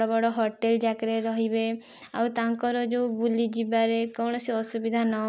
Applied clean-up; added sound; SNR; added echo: none; none; none; none.